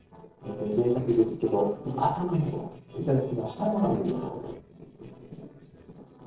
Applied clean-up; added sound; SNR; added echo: neural separator model SepFormer DNS4.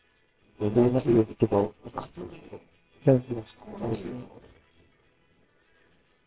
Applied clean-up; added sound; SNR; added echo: neural separator model SepFormer WHAMR!.